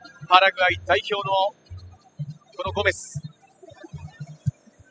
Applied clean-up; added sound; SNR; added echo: classical method spectral subtraction.